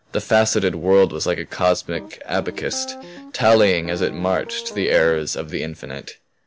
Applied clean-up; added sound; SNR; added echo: none; Piano; 16 dB; none.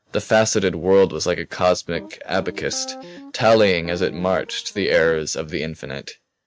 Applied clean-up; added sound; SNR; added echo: neural mask model RNNoise.